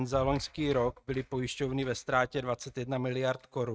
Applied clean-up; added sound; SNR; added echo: neural mask model RNNoise.